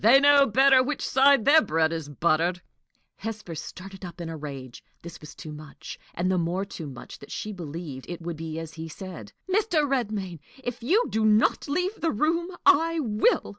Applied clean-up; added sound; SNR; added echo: none; none; none; none.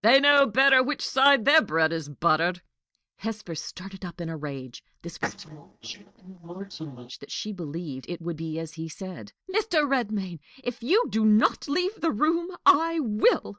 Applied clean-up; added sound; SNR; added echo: neural mask model DeepFilterNet 3.